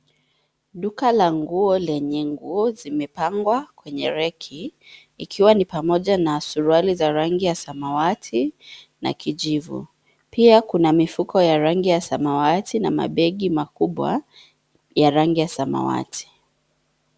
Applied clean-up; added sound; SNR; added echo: none; none; none; none.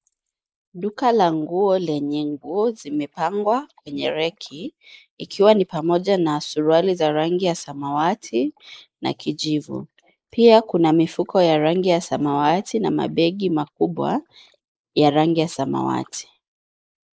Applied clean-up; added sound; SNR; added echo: neural mask model Resemble Enhance denoiser.